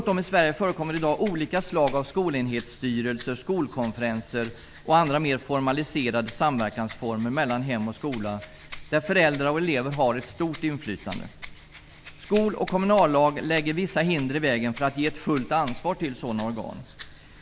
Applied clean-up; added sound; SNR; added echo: none; Rattle (instrument); 14 dB; none.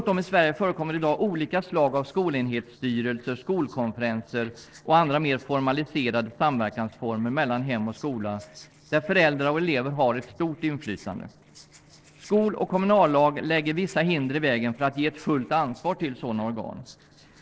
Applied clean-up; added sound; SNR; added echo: neural separator model SepFormer DNS4.